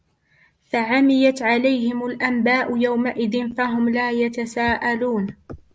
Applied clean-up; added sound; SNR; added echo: none; none; none; none.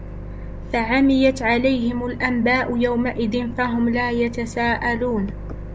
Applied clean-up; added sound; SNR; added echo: none; Microwave oven; 11 dB; none.